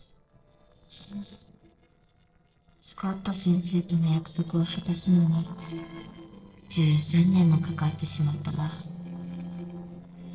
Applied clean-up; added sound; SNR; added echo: neural separator model SepFormer DNS4.